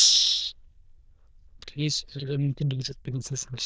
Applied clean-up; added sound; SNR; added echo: neural diffusion model UNIVERSE++.